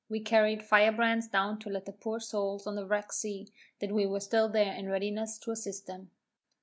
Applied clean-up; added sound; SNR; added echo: none; none; none; none.